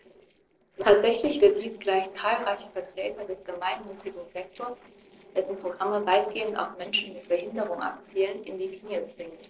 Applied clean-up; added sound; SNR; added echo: neural separator model SepFormer DNS4.